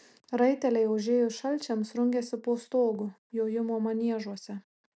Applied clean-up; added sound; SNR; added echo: none; none; none; none.